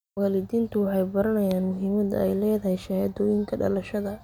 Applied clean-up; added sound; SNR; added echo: none; none; none; none.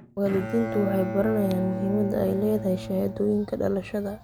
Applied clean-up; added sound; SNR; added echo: none; Bowed string instrument; 8 dB; none.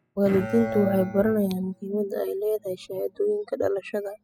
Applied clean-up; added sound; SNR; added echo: classical method spectral subtraction.